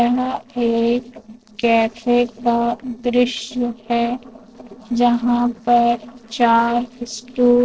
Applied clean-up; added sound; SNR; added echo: neural separator model SepFormer DNS4.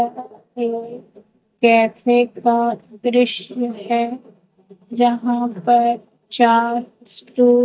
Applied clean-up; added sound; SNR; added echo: neural mask model DeepFilterNet 3.